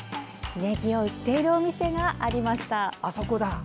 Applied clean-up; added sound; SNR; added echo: none; none; none; none.